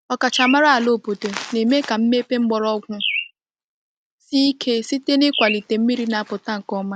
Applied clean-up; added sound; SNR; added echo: none; Bird; 9 dB; none.